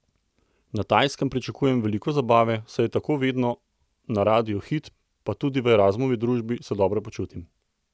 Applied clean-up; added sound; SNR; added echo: none; none; none; none.